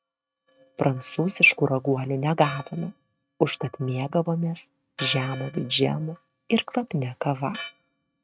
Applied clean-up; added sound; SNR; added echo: neural mask model RNNoise.